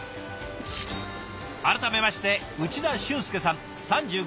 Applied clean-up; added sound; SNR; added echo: none; none; none; none.